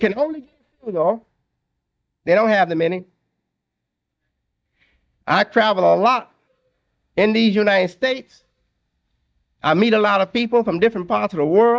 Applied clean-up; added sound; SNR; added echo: neural mask model DeepFilterNet 3.